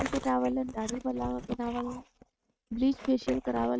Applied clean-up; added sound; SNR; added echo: neural mask model RNNoise.